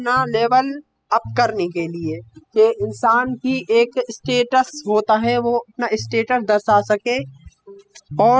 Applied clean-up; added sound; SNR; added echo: classical method spectral subtraction.